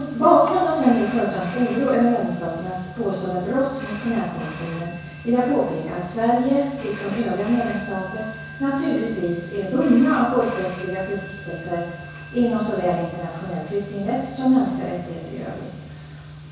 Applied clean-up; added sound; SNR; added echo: none; Telephone; 18 dB; reverberation time 1.1 s.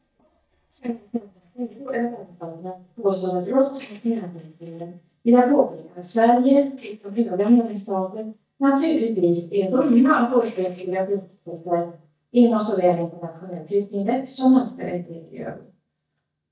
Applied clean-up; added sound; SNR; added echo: neural mask model DeepFilterNet 3.